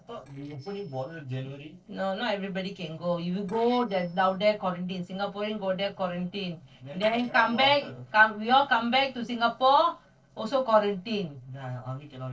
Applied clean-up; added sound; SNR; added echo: neural separator model SepFormer DNS4.